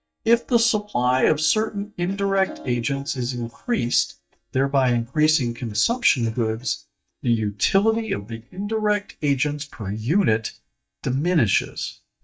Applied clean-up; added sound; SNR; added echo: neural mask model DeepFilterNet 3.